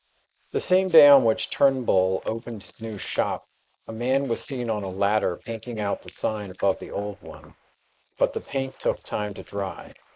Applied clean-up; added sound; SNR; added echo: neural mask model Resemble Enhance denoiser.